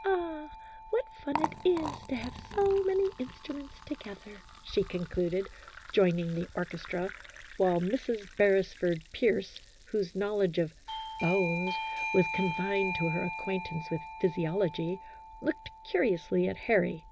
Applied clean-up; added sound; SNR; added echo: none; Doorbell + Liquid; 10 dB; none.